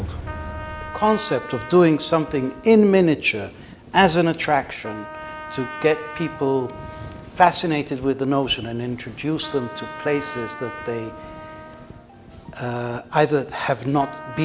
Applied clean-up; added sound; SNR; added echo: none; Trumpet; 16 dB; none.